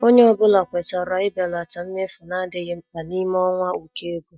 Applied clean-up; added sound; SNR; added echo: neural mask model DeepFilterNet 3.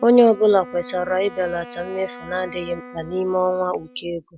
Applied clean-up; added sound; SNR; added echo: none; Wind instrument, woodwind instrument; 18 dB; none.